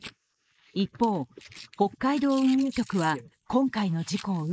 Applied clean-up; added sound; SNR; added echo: neural mask model Resemble Enhance denoiser.